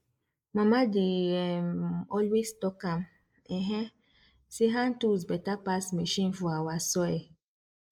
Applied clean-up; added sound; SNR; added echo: neural mask model Resemble Enhance denoiser.